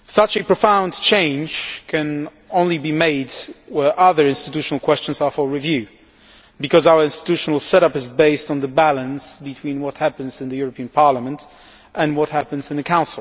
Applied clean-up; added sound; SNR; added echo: none; none; none; none.